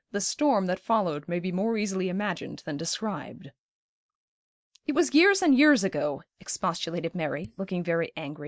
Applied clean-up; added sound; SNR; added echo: neural mask model DeepFilterNet 3.